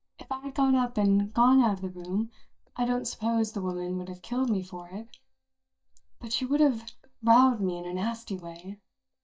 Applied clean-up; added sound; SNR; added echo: neural mask model DeepFilterNet 3.